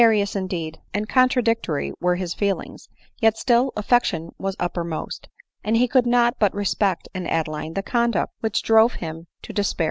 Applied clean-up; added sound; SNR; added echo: none; none; none; none.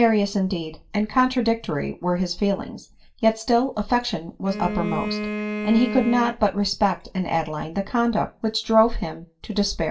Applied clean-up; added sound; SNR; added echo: none; Bowed string instrument; 7 dB; reverberation time 0.2 s.